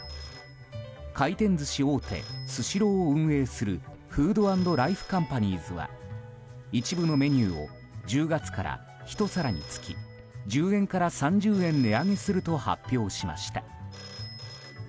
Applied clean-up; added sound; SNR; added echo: none; Boom + Telephone; 20 dB; none.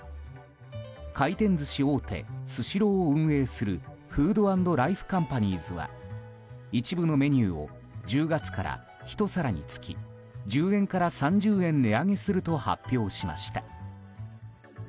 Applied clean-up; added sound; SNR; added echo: none; none; none; none.